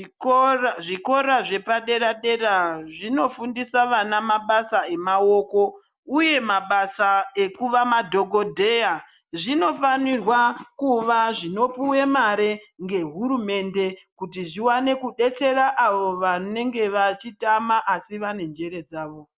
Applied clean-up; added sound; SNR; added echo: none; none; none; none.